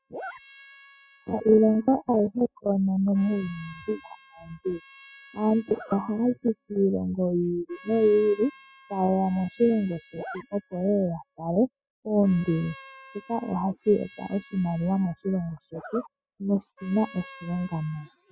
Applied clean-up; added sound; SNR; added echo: classical method spectral subtraction.